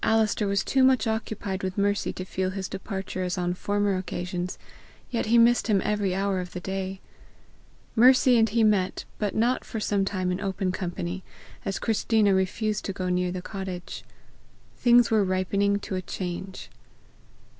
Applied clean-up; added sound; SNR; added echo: none; none; none; none.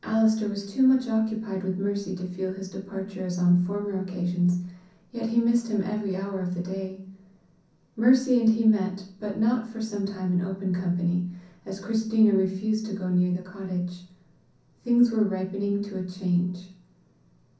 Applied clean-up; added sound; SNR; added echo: none; none; none; reverberation time 0.6 s.